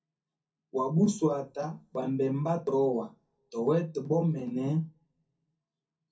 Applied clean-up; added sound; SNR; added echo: none; none; none; reverberation time 0.3 s.